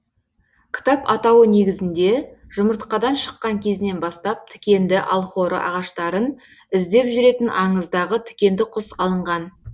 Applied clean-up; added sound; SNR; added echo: none; none; none; none.